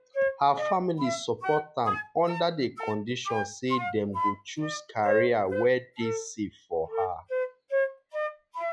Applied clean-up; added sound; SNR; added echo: classical method log-MMSE.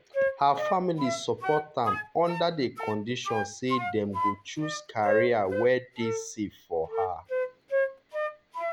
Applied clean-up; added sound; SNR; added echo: none; Wind instrument, woodwind instrument; 3 dB; none.